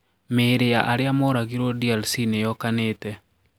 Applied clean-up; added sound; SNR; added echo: none; none; none; none.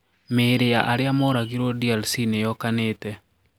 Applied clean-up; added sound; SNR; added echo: none; Bird; 19 dB; none.